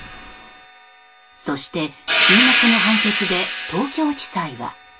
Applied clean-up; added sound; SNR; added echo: none; Hi-hat; -2 dB; reverberation time 0.1 s.